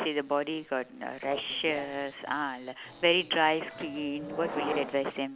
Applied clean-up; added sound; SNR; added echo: none; Subway, metro, underground; 7 dB; none.